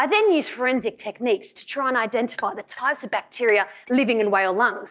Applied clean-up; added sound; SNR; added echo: neural mask model DeepFilterNet 3.